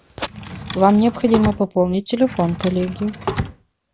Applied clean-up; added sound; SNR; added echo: none; Drawer open or close; 10 dB; none.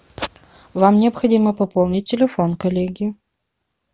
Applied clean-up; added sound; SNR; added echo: none; none; none; none.